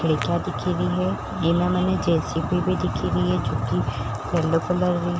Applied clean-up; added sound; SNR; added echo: none; none; none; none.